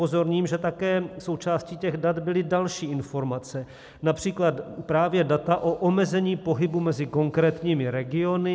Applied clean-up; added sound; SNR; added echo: none; none; none; none.